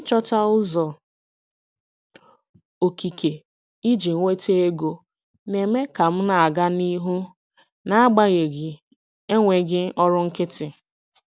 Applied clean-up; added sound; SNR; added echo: none; none; none; none.